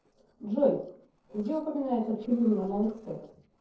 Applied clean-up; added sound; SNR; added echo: neural separator model SepFormer DNS4.